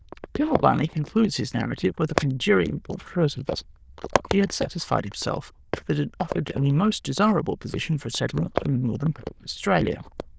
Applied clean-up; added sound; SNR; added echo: neural diffusion model UNIVERSE++.